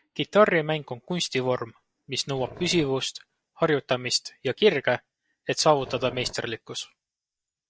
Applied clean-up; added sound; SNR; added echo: neural mask model DeepFilterNet 3.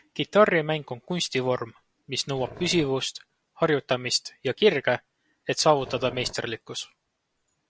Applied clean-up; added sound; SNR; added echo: none; Growling; 17 dB; none.